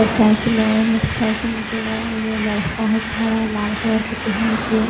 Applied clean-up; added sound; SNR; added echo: none; Train; 6 dB; reverberation time 0.6 s.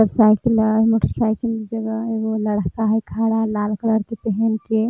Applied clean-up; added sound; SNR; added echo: none; none; none; none.